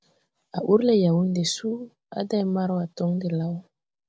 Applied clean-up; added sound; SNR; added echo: none; none; none; none.